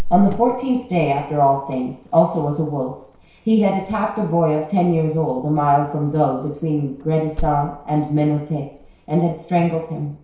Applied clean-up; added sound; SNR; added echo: none; Cricket; 13 dB; reverberation time 0.6 s.